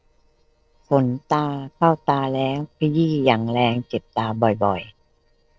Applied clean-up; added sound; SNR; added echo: neural separator model SepFormer DNS4.